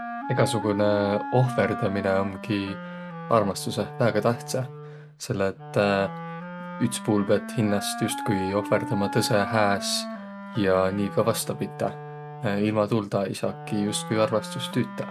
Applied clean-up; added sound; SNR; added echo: none; Wind instrument, woodwind instrument; 10 dB; none.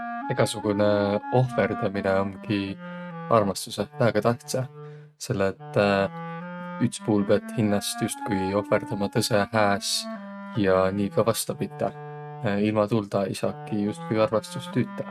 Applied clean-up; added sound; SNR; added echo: neural mask model RNNoise.